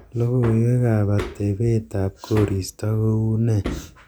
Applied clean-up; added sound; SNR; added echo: none; Hammer; 14 dB; none.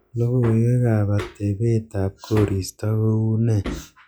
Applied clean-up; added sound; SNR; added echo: classical method log-MMSE.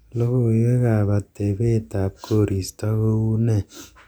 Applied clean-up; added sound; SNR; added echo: none; none; none; none.